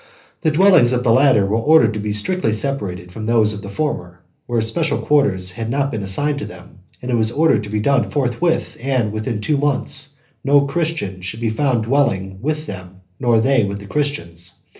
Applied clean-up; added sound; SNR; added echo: none; none; none; reverberation time 0.3 s.